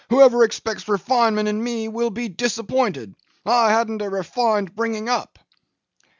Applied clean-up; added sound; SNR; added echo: none; none; none; none.